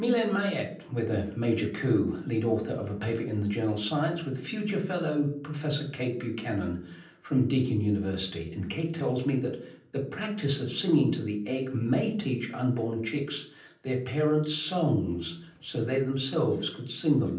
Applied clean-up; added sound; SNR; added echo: none; none; none; reverberation time 0.6 s.